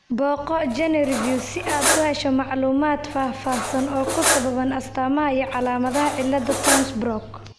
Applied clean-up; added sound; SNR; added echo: none; Cutlery, silverware; 3 dB; none.